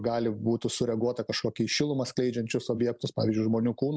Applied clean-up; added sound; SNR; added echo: none; none; none; none.